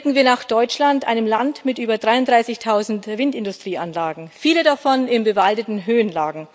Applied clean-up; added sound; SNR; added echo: none; none; none; none.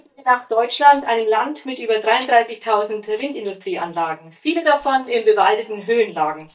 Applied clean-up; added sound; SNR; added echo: neural mask model DeepFilterNet 3.